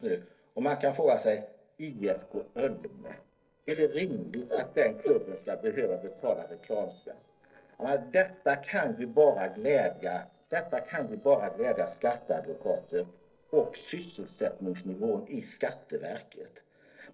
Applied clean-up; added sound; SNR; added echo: neural separator model SepFormer DNS4.